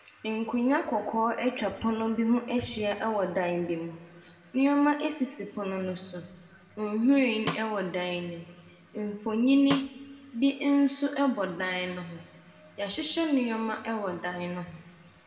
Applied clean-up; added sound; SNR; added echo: none; Snare drum; 9 dB; reverberation time 1.3 s.